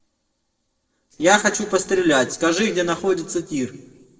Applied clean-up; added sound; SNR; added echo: neural separator model SepFormer DNS4.